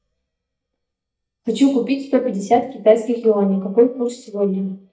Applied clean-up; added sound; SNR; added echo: neural mask model DeepFilterNet 3.